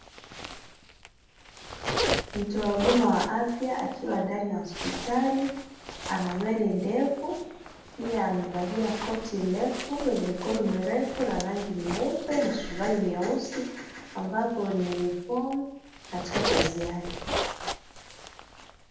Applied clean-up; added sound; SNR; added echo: none; Zipper (clothing); 7 dB; reverberation time 0.8 s.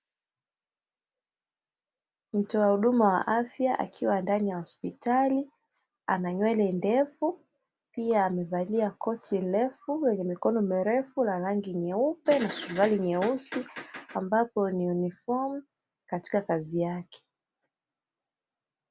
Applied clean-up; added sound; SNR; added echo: none; none; none; none.